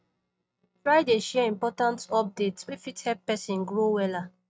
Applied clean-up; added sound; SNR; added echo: neural mask model RNNoise.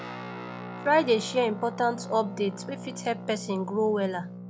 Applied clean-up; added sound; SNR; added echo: none; Guitar; 11 dB; none.